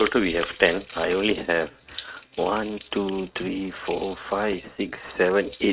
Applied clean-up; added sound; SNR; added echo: neural mask model RNNoise.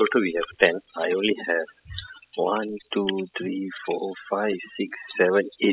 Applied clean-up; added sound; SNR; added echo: classical method spectral subtraction.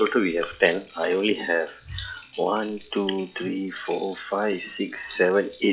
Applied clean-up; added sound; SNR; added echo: classical method log-MMSE.